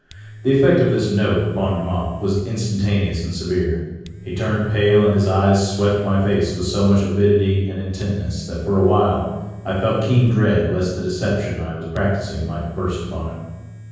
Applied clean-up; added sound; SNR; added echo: none; Domestic sounds, home sounds; 20 dB; reverberation time 1.3 s.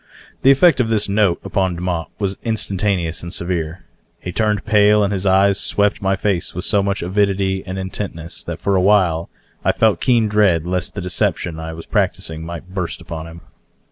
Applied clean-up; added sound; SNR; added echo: none; none; none; none.